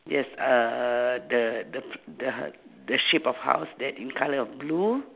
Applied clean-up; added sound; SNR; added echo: none; none; none; none.